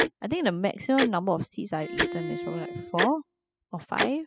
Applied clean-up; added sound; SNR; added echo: classical method spectral subtraction.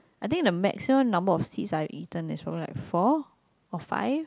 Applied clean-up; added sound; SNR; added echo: none; none; none; none.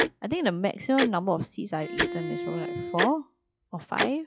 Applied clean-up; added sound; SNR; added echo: classical method log-MMSE.